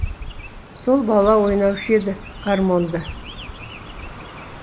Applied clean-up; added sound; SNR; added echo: none; Chirp, tweet; 12 dB; none.